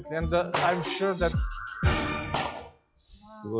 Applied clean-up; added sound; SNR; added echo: classical method log-MMSE.